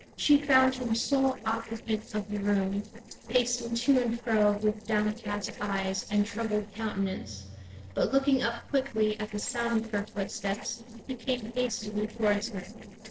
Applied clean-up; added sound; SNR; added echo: neural separator model SepFormer DNS4.